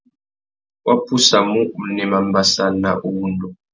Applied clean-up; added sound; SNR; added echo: none; none; none; none.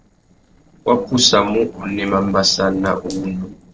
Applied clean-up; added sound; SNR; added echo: neural separator model SepFormer DNS4.